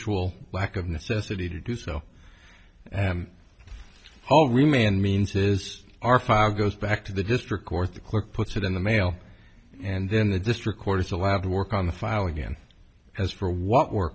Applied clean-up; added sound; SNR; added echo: none; none; none; none.